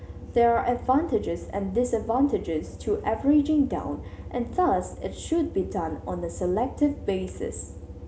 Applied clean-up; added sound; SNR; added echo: none; none; none; none.